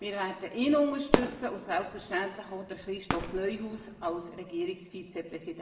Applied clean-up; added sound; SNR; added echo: none; Fireworks; 5 dB; reverberation time 1.4 s.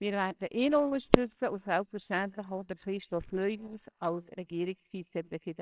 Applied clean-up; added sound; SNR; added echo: neural separator model SepFormer WHAMR!.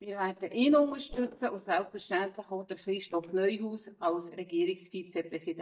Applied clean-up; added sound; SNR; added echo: neural mask model DeepFilterNet 3.